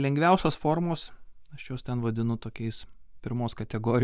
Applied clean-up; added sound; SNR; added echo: neural mask model DeepFilterNet 3.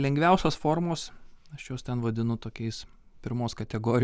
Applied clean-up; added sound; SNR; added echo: none; none; none; none.